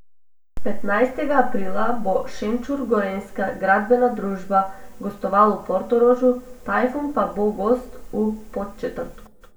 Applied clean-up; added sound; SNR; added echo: none; none; none; reverberation time 1.5 s.